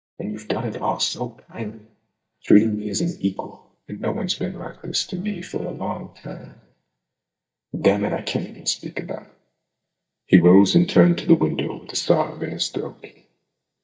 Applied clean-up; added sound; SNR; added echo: neural mask model DeepFilterNet 3.